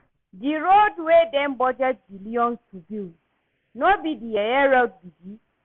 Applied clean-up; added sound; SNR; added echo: none; none; none; none.